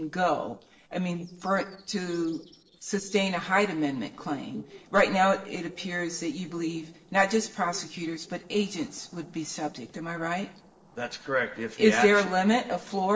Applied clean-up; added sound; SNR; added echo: neural separator model SepFormer DNS4.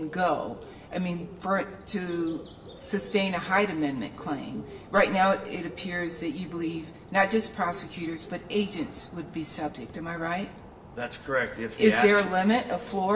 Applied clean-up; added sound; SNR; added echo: none; Bird; 17 dB; reverberation time 0.7 s.